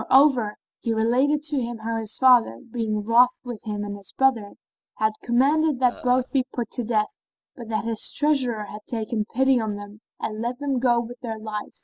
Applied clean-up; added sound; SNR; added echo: neural separator model SepFormer DNS4.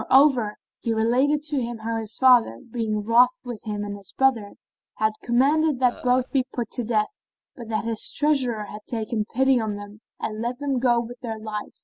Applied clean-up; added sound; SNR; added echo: none; Burping, eructation; 19 dB; none.